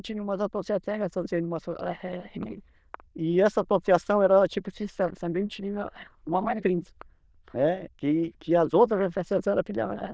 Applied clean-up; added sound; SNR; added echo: neural diffusion model UNIVERSE++.